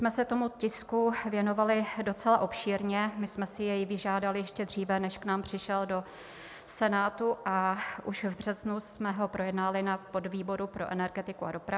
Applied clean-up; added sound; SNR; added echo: none; none; none; none.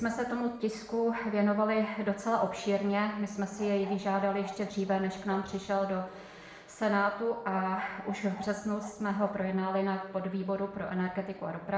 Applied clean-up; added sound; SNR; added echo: none; Bark; 15 dB; reverberation time 0.8 s.